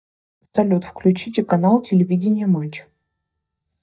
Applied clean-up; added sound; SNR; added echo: neural mask model DeepFilterNet 3.